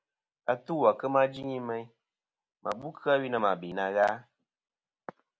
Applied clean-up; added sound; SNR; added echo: none; none; none; none.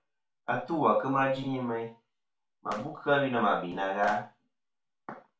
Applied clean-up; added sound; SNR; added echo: none; none; none; reverberation time 0.3 s.